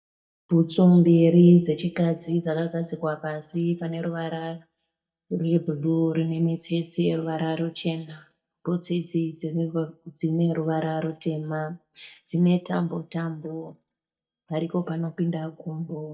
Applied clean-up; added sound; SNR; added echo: neural mask model DeepFilterNet 3.